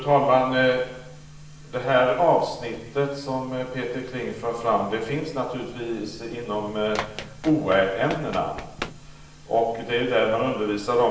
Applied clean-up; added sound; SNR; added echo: none; Run; 14 dB; reverberation time 0.8 s.